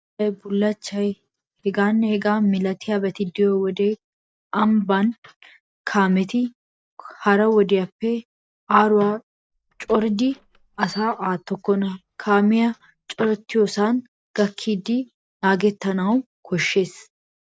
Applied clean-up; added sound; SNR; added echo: neural mask model DeepFilterNet 3.